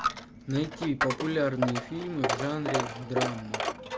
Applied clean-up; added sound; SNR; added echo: none; Coin (dropping); 1 dB; none.